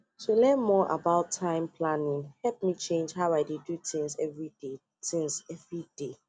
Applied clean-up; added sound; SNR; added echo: none; none; none; none.